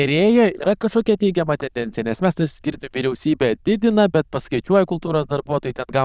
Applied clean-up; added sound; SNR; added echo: neural diffusion model UNIVERSE++.